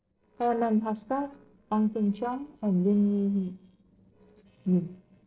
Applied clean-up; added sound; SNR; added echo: neural separator model SepFormer DNS4.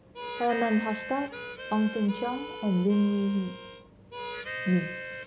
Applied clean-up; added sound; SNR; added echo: none; Harmonica; 10 dB; none.